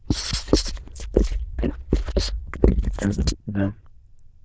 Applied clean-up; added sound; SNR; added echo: neural diffusion model UNIVERSE++.